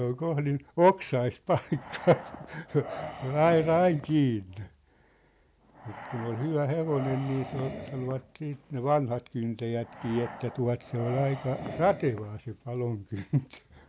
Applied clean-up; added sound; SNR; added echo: none; Breathing; 15 dB; none.